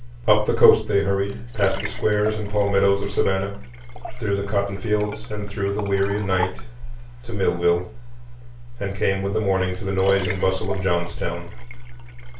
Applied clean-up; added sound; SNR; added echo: none; Liquid; 15 dB; reverberation time 0.3 s.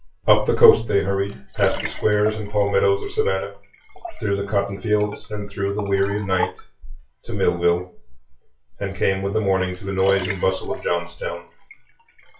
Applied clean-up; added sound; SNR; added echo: classical method WPE with log-MMSE.